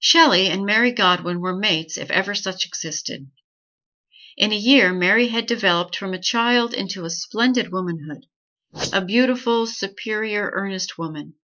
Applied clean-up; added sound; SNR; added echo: neural mask model Resemble Enhance denoiser.